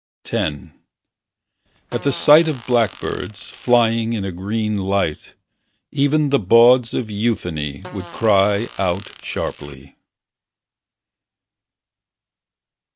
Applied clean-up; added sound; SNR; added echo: none; Fart; 18 dB; none.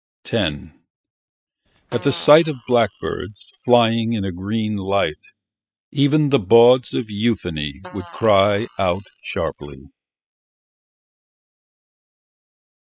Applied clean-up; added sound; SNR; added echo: classical method spectral subtraction.